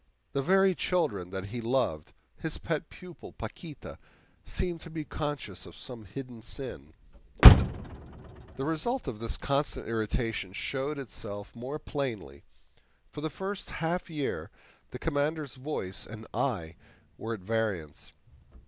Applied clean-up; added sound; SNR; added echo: none; Motor vehicle (road); 0 dB; none.